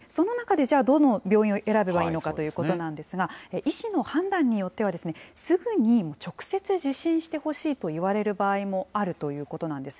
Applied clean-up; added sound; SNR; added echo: none; none; none; none.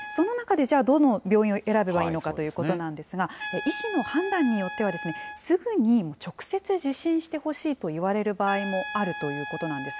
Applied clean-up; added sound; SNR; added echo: none; Trumpet; 14 dB; none.